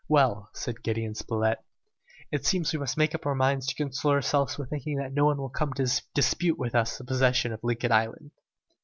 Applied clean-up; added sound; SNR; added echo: none; none; none; none.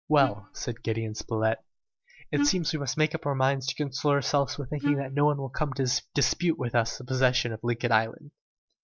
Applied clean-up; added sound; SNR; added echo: neural mask model DeepFilterNet 3.